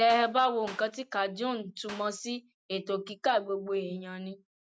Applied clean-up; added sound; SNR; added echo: none; Clapping; 16 dB; none.